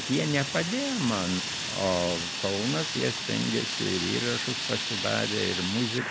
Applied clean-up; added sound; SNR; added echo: none; Fire; 3 dB; none.